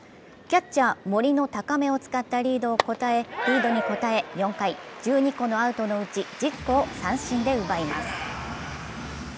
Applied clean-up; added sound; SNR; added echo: none; none; none; none.